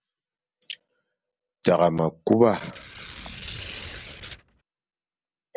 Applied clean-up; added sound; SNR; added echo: none; Tearing; 13 dB; none.